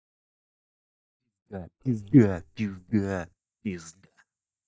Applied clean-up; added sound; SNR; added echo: neural mask model DeepFilterNet 3.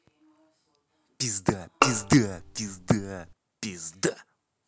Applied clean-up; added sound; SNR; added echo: none; Bowed string instrument; 2 dB; none.